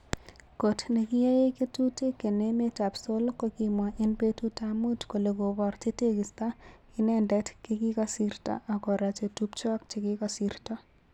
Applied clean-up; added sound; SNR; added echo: none; none; none; none.